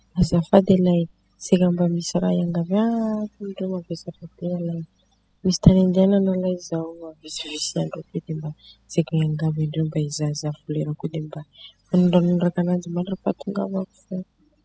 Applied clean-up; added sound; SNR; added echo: classical method spectral subtraction.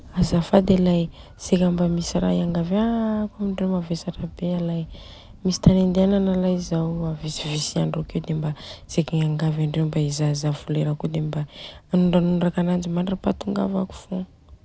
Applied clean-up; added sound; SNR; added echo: none; none; none; none.